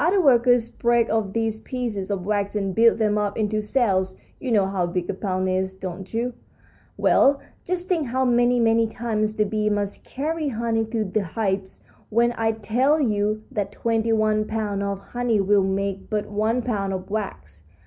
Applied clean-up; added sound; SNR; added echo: none; none; none; none.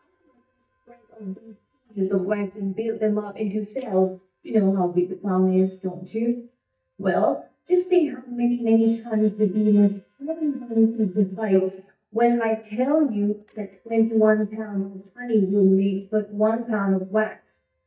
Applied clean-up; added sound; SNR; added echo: neural mask model DeepFilterNet 3.